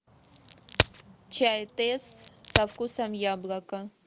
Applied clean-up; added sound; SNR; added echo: none; Crack; -1 dB; none.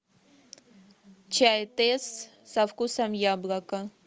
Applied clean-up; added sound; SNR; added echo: none; none; none; none.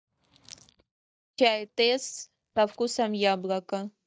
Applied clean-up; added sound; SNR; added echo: neural mask model DeepFilterNet 3.